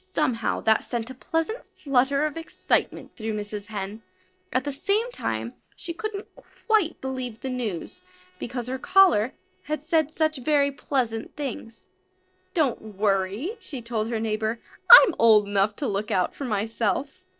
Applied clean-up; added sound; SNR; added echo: neural separator model SepFormer DNS4.